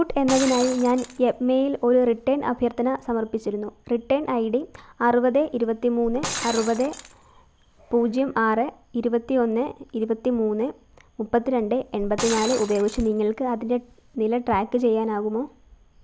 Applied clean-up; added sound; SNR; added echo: none; Shatter; 15 dB; none.